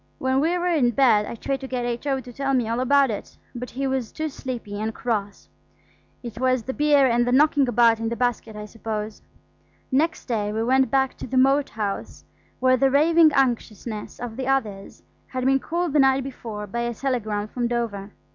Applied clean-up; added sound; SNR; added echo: none; none; none; none.